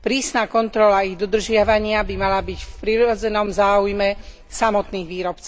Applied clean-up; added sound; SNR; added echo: none; Wind; 16 dB; none.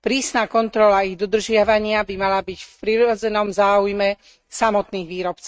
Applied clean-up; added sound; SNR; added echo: neural mask model RNNoise.